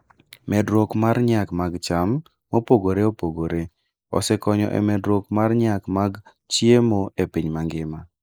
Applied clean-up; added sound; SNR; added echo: neural mask model Resemble Enhance denoiser.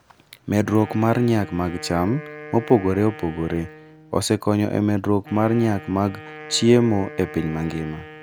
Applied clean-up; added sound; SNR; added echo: none; Wind instrument, woodwind instrument; 17 dB; none.